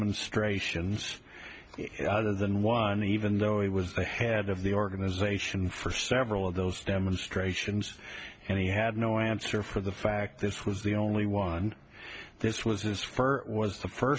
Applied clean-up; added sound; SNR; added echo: none; none; none; none.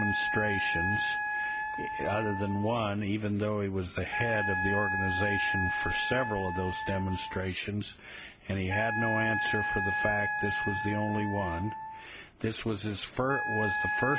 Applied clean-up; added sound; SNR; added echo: none; Wind instrument, woodwind instrument; 1 dB; none.